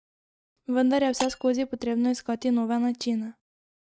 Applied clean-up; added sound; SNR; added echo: neural mask model RNNoise.